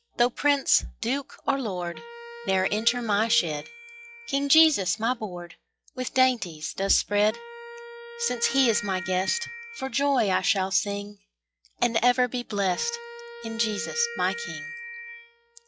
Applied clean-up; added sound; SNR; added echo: classical method log-MMSE.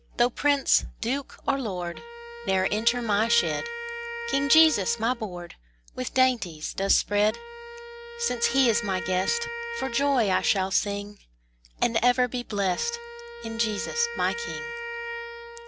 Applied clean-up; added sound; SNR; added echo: none; Wind instrument, woodwind instrument; 11 dB; none.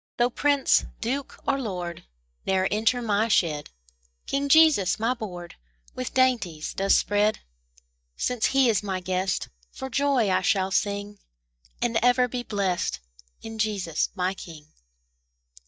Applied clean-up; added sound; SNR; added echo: neural mask model DeepFilterNet 3.